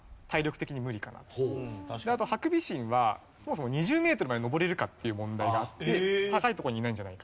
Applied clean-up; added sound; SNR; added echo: none; none; none; none.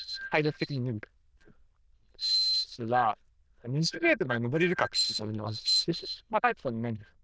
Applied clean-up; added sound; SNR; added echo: neural diffusion model UNIVERSE++.